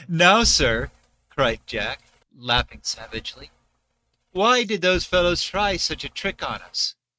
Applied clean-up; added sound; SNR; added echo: neural mask model RNNoise.